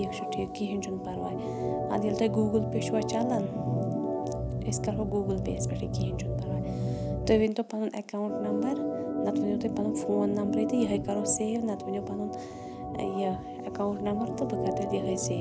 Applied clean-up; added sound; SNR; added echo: none; Organ; 1 dB; none.